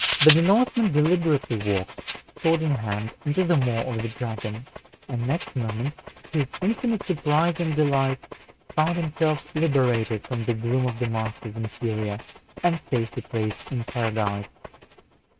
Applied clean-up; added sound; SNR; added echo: neural mask model RNNoise.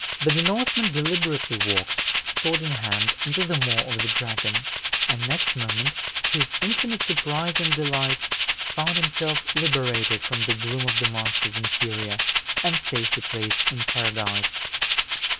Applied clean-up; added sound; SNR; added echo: none; Rattle (instrument); -4 dB; none.